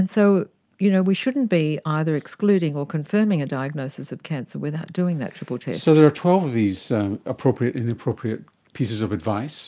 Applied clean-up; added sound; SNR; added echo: none; none; none; none.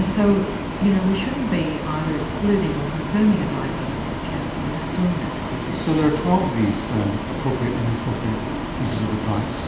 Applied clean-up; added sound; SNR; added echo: none; Bus; 4 dB; reverberation time 1.1 s.